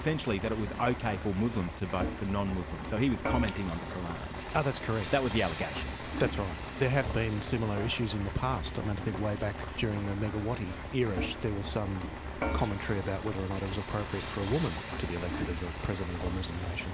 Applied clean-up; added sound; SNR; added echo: none; Frying (food) / Dishes, pots, and pans; 4 dB; none.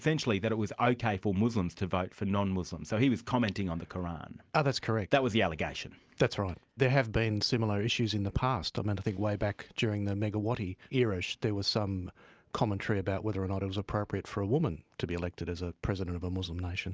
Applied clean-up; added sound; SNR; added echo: none; none; none; none.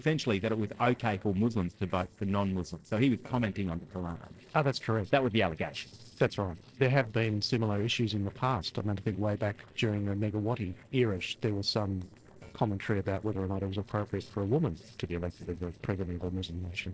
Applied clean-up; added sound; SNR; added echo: neural separator model SepFormer DNS4.